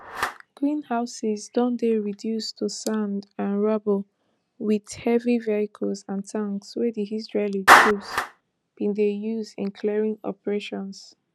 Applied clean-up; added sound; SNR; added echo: none; Clapping; 2 dB; none.